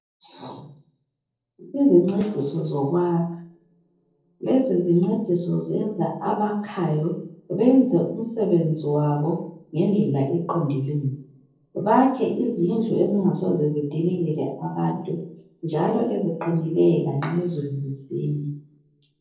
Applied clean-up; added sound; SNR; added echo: neural separator model SepFormer DNS4.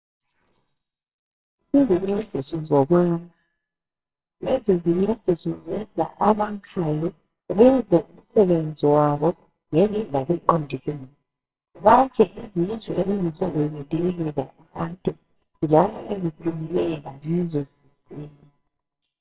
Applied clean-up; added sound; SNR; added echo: neural separator model SepFormer WHAMR!.